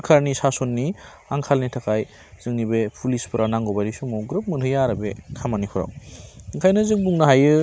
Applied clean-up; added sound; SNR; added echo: none; none; none; none.